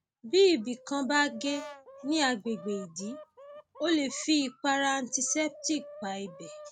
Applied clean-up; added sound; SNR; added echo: none; Chicken, rooster + Brass instrument; 18 dB; none.